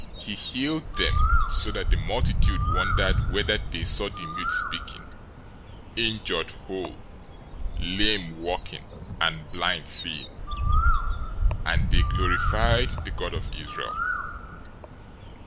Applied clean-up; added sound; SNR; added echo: none; Bird; -4 dB; none.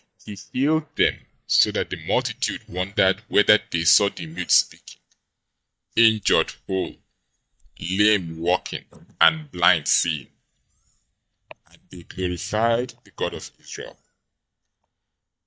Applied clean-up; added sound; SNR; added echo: neural mask model DeepFilterNet 3.